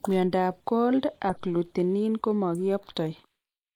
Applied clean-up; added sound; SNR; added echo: neural mask model Resemble Enhance denoiser.